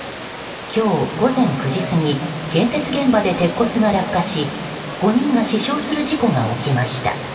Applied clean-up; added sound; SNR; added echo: none; Water; 12 dB; reverberation time 2.3 s.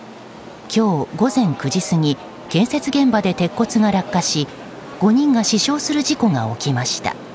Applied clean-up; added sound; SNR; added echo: none; none; none; none.